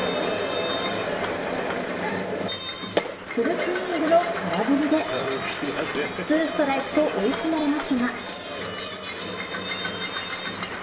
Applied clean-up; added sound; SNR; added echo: none; Train; 9 dB; reverberation time 0.8 s.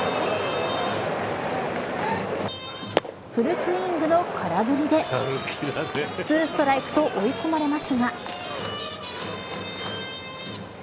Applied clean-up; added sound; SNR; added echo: none; none; none; none.